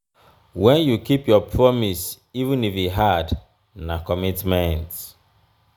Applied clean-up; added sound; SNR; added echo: none; none; none; none.